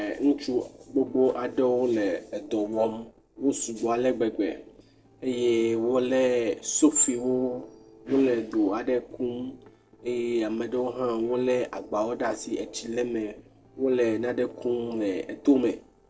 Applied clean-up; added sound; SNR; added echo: neural separator model SepFormer DNS4.